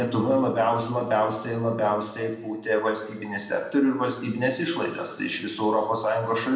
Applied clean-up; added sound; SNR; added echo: none; none; none; reverberation time 0.9 s.